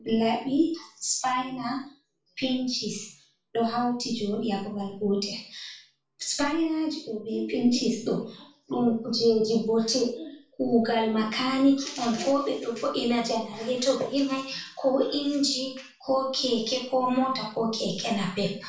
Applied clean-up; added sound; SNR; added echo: none; none; none; reverberation time 0.4 s.